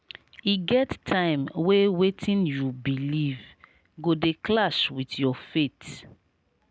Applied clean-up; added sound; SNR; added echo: none; none; none; none.